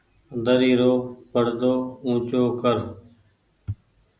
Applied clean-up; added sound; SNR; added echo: none; none; none; none.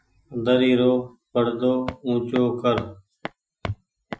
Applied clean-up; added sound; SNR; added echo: classical method Wiener filter.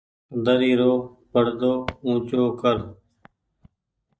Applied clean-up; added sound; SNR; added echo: neural mask model DeepFilterNet 3.